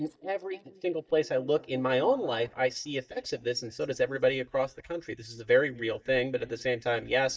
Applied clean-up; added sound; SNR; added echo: neural mask model DeepFilterNet 3.